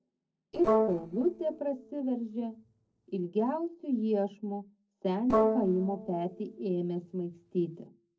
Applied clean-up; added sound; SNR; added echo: neural separator model SepFormer DNS4.